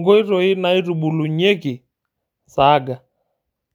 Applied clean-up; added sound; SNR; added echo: none; none; none; none.